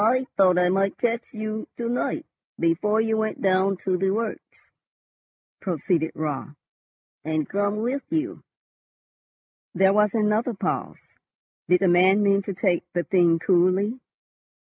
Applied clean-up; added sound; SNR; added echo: none; none; none; none.